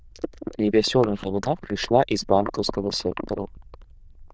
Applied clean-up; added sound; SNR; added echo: neural diffusion model UNIVERSE++.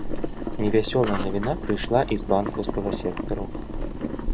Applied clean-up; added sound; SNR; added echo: none; Boiling; 2 dB; none.